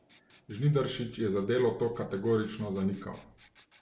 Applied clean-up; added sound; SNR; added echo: none; Writing; 20 dB; none.